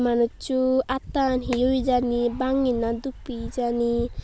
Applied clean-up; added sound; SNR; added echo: none; none; none; none.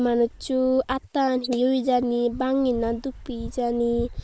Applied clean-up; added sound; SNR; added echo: neural mask model Resemble Enhance denoiser.